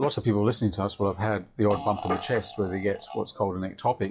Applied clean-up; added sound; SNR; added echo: classical method WPE with log-MMSE.